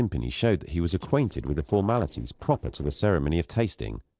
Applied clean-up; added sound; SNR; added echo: neural separator model SepFormer DNS4.